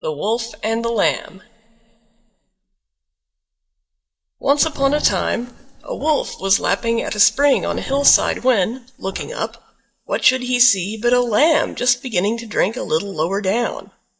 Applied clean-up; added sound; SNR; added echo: neural mask model DeepFilterNet 3.